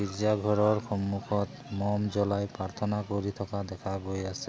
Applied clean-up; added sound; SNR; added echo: none; none; none; none.